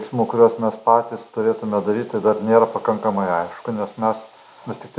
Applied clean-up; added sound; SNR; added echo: none; none; none; none.